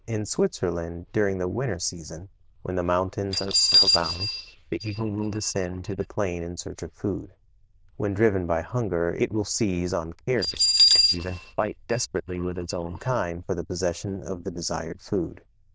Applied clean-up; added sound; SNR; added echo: neural diffusion model UNIVERSE++.